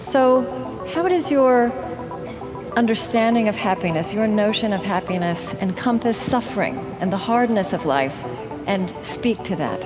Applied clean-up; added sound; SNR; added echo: none; Organ; 12 dB; none.